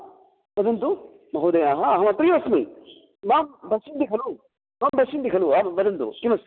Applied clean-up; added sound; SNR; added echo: none; none; none; none.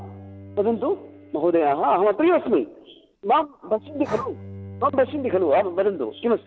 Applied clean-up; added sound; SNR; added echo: none; Bowed string instrument + Breathing; 19 dB; none.